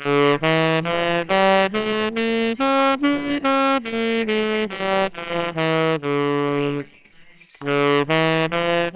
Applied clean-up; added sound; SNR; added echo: neural separator model SepFormer WHAMR!.